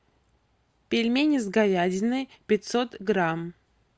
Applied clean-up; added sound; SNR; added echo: none; none; none; none.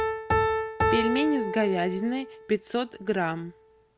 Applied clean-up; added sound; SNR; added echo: none; Piano; 1 dB; none.